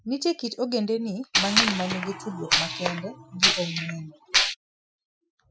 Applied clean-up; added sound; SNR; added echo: classical method Wiener filter.